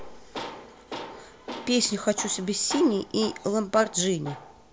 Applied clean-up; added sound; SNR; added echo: none; Tools; 13 dB; none.